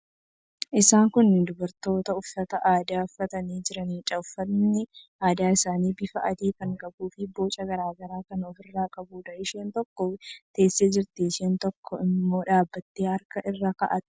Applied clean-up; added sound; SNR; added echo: none; none; none; none.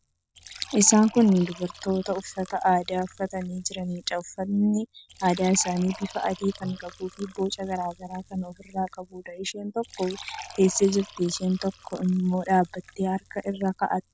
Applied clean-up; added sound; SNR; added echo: none; Fill (with liquid) / Trickle, dribble; 20 dB; none.